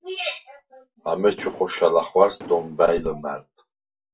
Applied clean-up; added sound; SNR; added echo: none; Explosion; 17 dB; reverberation time 0.1 s.